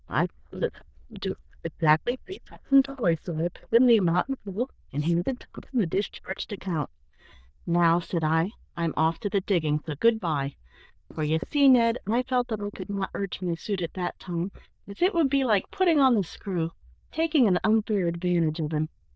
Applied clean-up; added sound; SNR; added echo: neural diffusion model UNIVERSE++.